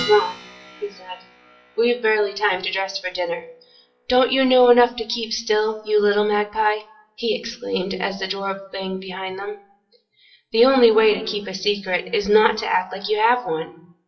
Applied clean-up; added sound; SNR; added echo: classical method WPE with log-MMSE.